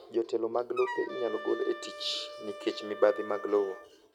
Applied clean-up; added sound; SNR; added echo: none; Wind instrument, woodwind instrument; 11 dB; none.